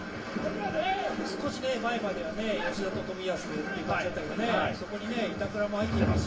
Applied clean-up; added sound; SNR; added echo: none; none; none; reverberation time 0.3 s.